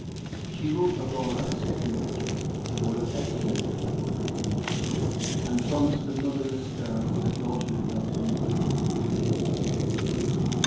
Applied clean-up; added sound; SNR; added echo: none; Fire; -4 dB; reverberation time 0.9 s.